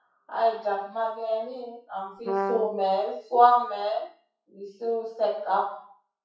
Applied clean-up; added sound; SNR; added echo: classical method WPE with log-MMSE.